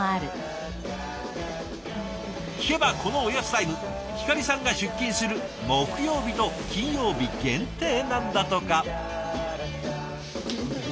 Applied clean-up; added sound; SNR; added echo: none; Rain + Drum kit; 16 dB; none.